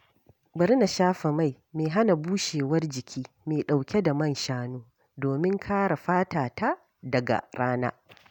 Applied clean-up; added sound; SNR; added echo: none; none; none; none.